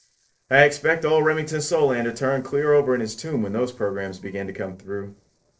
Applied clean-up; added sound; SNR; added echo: neural separator model SepFormer DNS4.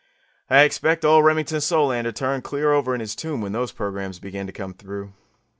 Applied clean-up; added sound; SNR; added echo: none; none; none; none.